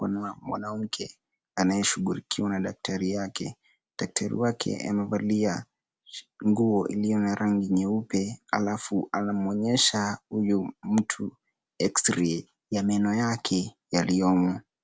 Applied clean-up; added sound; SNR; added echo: none; none; none; none.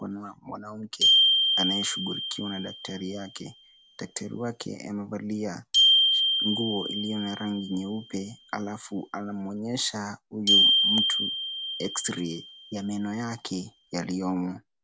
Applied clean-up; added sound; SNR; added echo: none; Glockenspiel; -5 dB; none.